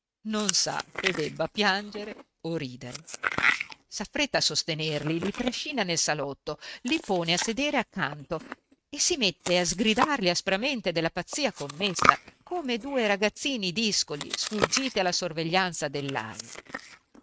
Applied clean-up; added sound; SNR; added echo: neural mask model RNNoise.